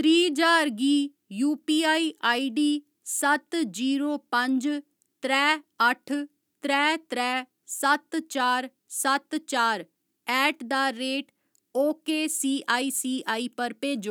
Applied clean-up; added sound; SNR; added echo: none; none; none; none.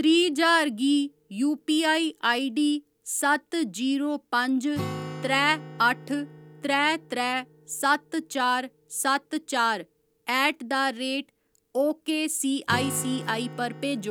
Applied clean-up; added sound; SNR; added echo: none; Acoustic guitar; 16 dB; none.